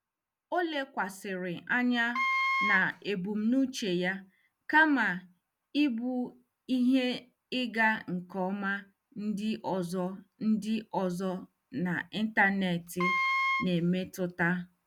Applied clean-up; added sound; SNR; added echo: none; Wind instrument, woodwind instrument; 0 dB; none.